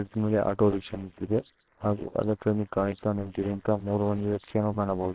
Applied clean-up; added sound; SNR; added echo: neural separator model SepFormer WHAMR!.